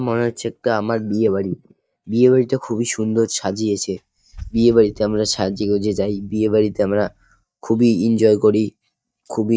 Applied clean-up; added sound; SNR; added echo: neural mask model DeepFilterNet 3.